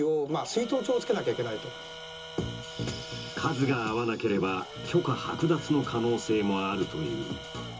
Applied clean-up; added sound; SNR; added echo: none; Tools; 13 dB; reverberation time 0.2 s.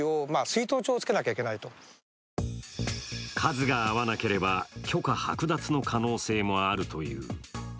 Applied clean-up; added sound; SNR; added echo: none; none; none; none.